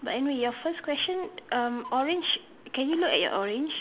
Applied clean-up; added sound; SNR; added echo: none; none; none; none.